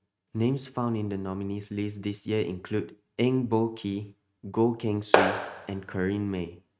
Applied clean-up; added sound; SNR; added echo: neural mask model RNNoise.